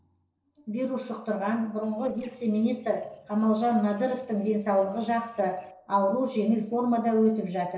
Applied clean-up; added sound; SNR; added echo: neural separator model SepFormer DNS4.